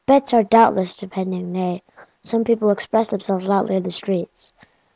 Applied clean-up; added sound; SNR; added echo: none; none; none; none.